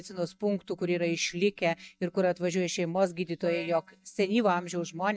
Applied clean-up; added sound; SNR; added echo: neural mask model DeepFilterNet 3.